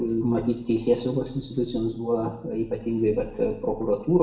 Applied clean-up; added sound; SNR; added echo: none; none; none; reverberation time 0.7 s.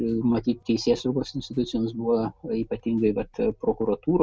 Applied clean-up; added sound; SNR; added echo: none; none; none; none.